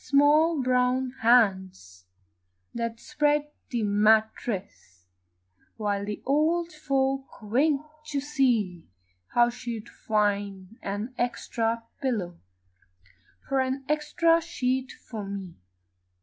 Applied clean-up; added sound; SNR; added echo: none; none; none; none.